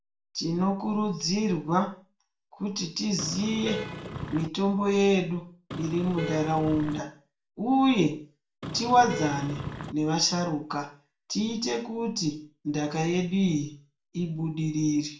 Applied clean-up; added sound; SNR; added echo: none; Vehicle horn, car horn, honking; 8 dB; reverberation time 0.4 s.